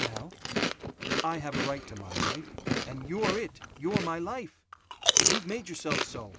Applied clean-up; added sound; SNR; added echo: none; Chewing, mastication; -4 dB; none.